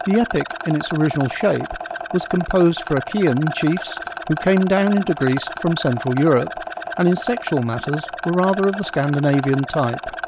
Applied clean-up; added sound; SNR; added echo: none; Rattle; 9 dB; none.